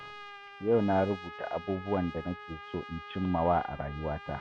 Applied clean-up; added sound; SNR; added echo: none; Trumpet; 14 dB; none.